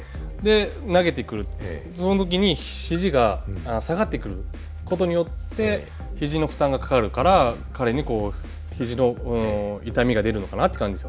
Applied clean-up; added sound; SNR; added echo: none; none; none; none.